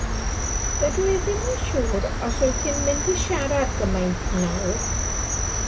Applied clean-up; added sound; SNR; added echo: none; Cricket; -1 dB; none.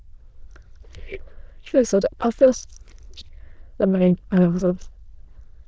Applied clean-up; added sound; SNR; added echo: neural diffusion model UNIVERSE++.